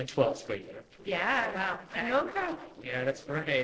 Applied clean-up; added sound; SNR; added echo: neural separator model SepFormer DNS4.